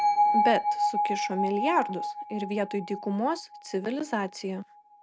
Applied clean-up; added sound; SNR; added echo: none; Bell; -1 dB; none.